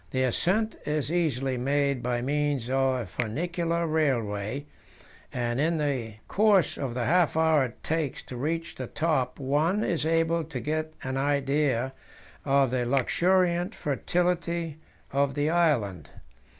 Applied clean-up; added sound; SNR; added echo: none; Finger snapping; 18 dB; none.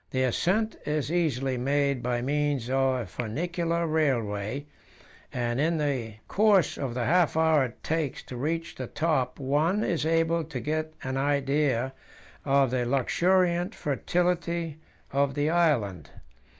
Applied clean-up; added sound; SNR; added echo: neural mask model DeepFilterNet 3.